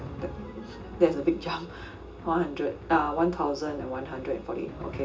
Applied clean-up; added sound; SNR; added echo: none; Drum; 14 dB; reverberation time 0.2 s.